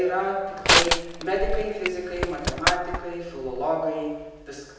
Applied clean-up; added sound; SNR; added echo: none; Crushing; -2 dB; reverberation time 1.1 s.